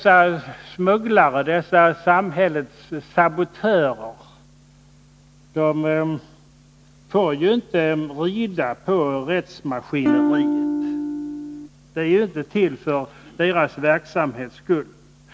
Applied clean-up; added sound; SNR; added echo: none; Electric guitar / Strum; 0 dB; none.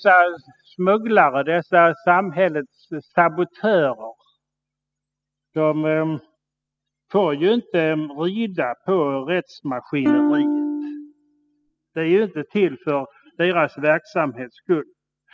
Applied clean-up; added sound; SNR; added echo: classical method spectral subtraction.